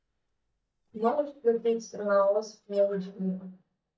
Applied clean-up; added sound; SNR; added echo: neural mask model DeepFilterNet 3.